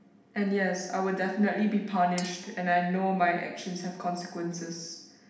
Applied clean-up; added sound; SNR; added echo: none; Chink, clink; 20 dB; reverberation time 0.8 s.